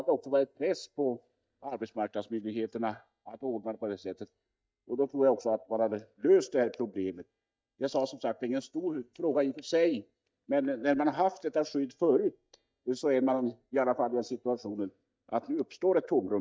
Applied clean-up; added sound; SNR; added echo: neural mask model DeepFilterNet 3.